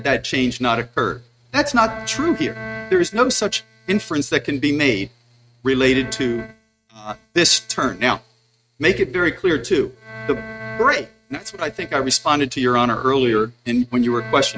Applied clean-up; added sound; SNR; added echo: neural mask model RNNoise.